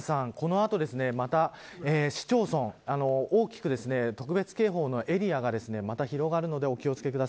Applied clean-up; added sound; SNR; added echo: none; none; none; none.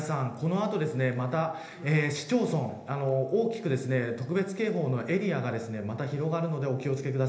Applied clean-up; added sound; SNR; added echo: none; none; none; reverberation time 1.0 s.